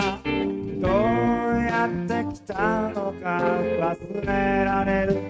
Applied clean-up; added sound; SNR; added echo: neural mask model RNNoise.